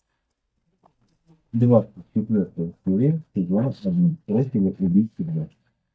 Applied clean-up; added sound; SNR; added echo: neural mask model DeepFilterNet 3.